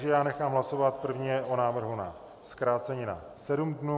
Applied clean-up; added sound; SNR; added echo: none; none; none; none.